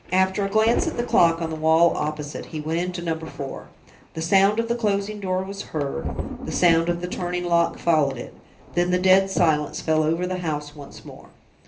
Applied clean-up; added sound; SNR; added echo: none; Thunder; 13 dB; reverberation time 0.3 s.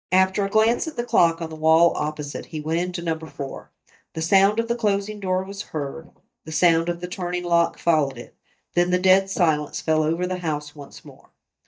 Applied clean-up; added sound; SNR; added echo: neural mask model DeepFilterNet 3.